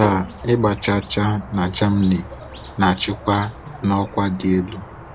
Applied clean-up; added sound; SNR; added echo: none; Squeak; 15 dB; none.